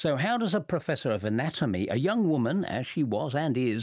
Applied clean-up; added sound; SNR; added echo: none; none; none; none.